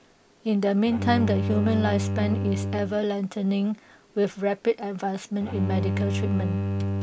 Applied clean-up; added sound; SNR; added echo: none; Bowed string instrument; 3 dB; none.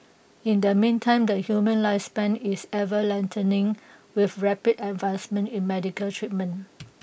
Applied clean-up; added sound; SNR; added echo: none; none; none; none.